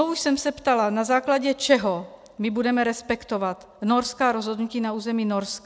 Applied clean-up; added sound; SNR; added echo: none; none; none; none.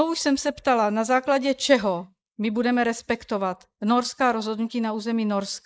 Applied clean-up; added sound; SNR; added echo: neural mask model Resemble Enhance denoiser.